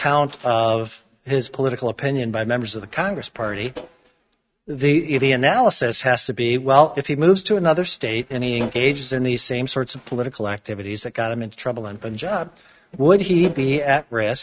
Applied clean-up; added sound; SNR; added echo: neural mask model RNNoise.